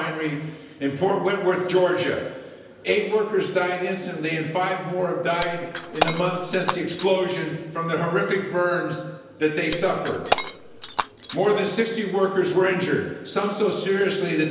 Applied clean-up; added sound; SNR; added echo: none; Shatter; 9 dB; reverberation time 1.0 s.